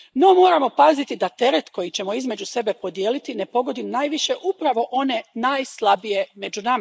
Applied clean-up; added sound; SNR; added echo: neural mask model Resemble Enhance denoiser.